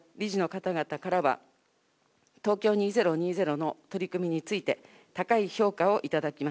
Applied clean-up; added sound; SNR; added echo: none; none; none; none.